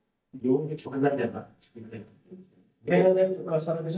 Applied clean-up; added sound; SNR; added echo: neural mask model DeepFilterNet 3.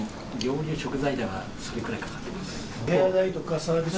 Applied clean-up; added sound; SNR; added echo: none; none; none; none.